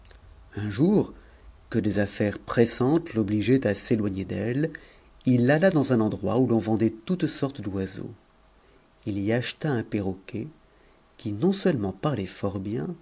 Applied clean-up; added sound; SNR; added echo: none; none; none; none.